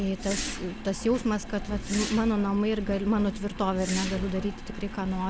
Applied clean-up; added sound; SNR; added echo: none; Engine + Whoosh, swoosh, swish; 7 dB; none.